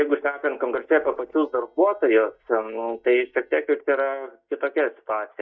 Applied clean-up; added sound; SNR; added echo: neural mask model DeepFilterNet 3.